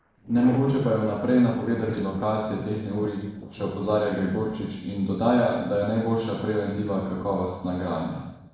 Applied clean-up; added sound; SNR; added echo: neural separator model SepFormer DNS4.